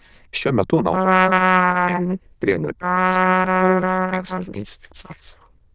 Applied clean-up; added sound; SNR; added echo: neural diffusion model UNIVERSE++.